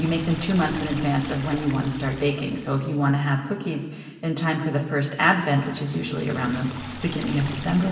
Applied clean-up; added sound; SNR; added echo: none; Liquid; 14 dB; reverberation time 1.4 s.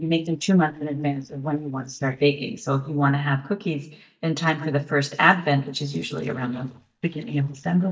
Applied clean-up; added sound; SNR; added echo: neural mask model DeepFilterNet 3.